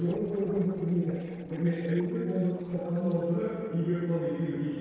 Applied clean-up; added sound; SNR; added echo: neural separator model SepFormer DNS4.